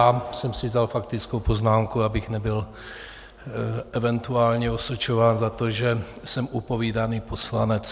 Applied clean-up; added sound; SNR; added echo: none; none; none; none.